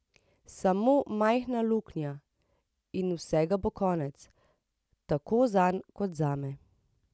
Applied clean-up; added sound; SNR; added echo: none; none; none; none.